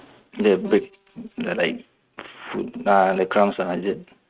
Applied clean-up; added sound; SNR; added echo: neural mask model RNNoise.